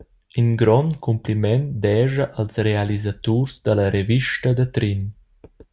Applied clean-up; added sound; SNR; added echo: none; none; none; none.